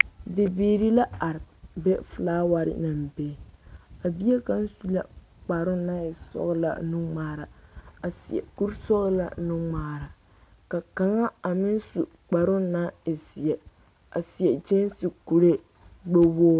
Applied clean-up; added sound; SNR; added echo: none; none; none; none.